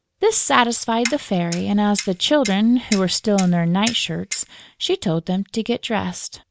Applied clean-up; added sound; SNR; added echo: none; Clock; 13 dB; none.